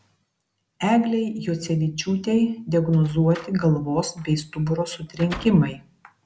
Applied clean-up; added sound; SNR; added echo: none; Slam; 19 dB; none.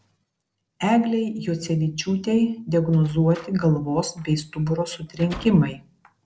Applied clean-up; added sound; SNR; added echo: neural separator model SepFormer DNS4.